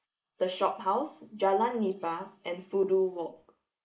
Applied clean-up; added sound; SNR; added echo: neural mask model Resemble Enhance denoiser.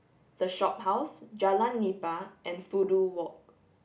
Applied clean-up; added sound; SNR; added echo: none; none; none; none.